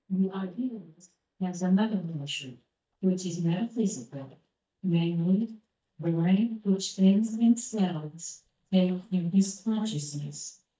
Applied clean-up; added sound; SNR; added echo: neural mask model DeepFilterNet 3.